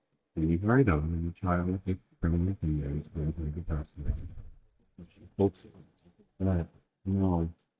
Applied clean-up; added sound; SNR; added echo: neural mask model DeepFilterNet 3.